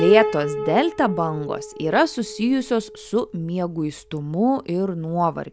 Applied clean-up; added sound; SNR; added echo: none; Piano; 8 dB; none.